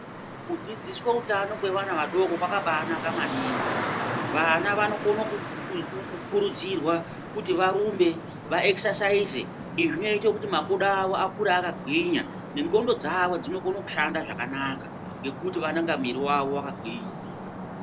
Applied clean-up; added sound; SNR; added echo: none; Traffic noise, roadway noise; 8 dB; none.